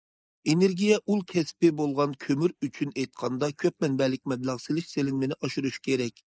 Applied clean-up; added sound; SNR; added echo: neural mask model Resemble Enhance denoiser.